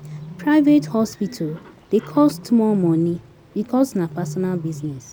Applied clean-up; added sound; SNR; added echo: none; Bird; 15 dB; none.